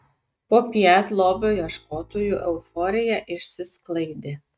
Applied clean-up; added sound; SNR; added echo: neural mask model RNNoise.